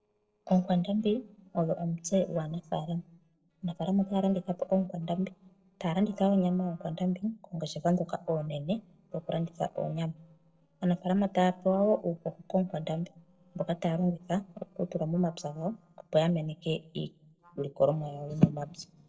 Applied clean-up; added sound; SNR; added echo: neural separator model SepFormer DNS4.